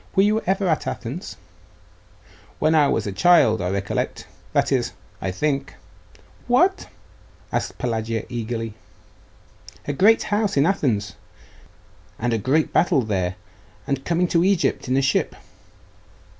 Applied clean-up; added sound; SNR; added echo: none; none; none; none.